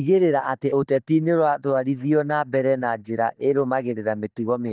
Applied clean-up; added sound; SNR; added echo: neural mask model DeepFilterNet 3.